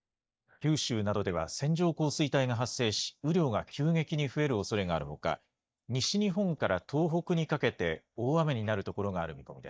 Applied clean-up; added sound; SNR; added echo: neural mask model DeepFilterNet 3.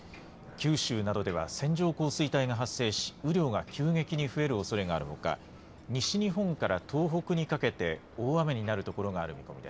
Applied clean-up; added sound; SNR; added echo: none; Ocean; 19 dB; none.